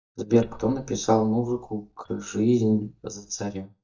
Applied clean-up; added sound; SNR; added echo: neural mask model DeepFilterNet 3.